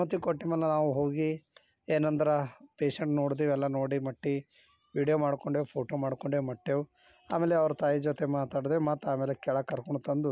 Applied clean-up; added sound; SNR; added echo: none; none; none; none.